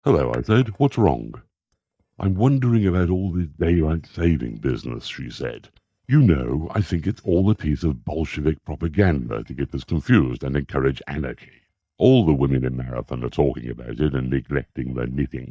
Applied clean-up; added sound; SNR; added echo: neural mask model DeepFilterNet 3.